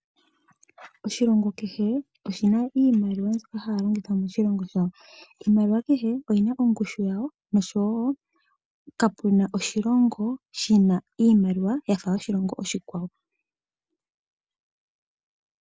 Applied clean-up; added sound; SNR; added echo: none; none; none; none.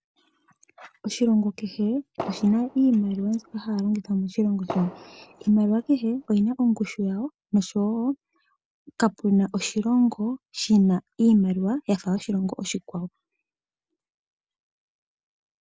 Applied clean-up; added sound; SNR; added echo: none; Fireworks; 15 dB; none.